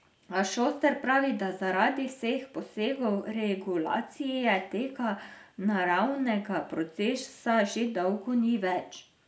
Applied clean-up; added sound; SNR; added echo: none; none; none; none.